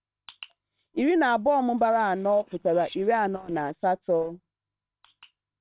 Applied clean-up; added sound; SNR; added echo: neural separator model SepFormer WHAM!.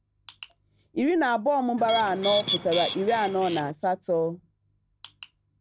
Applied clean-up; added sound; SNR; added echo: none; Bird; 5 dB; none.